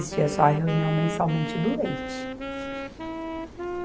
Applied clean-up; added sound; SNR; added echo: none; Wind instrument, woodwind instrument; 6 dB; none.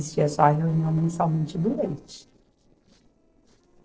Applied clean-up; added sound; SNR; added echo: neural separator model SepFormer DNS4.